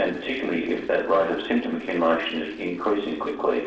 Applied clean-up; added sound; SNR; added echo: neural separator model SepFormer DNS4.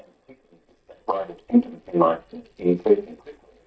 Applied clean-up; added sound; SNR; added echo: neural mask model DeepFilterNet 3.